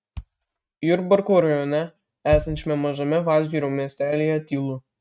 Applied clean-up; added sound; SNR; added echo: neural mask model RNNoise.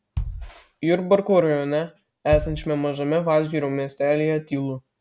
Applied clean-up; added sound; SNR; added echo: none; Bass drum; 13 dB; none.